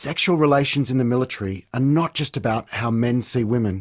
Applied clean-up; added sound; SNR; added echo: none; none; none; none.